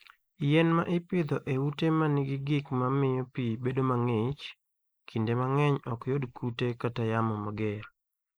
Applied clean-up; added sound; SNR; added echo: neural mask model Resemble Enhance denoiser.